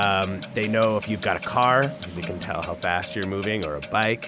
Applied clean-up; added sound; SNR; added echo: none; Clock; 11 dB; none.